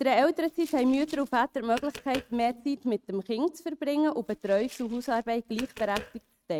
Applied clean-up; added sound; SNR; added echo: neural mask model RNNoise.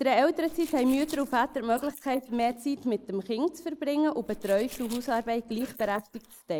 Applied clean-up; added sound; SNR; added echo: neural mask model Resemble Enhance denoiser.